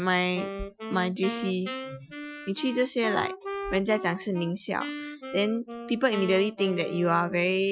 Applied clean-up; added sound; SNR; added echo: classical method Wiener filter.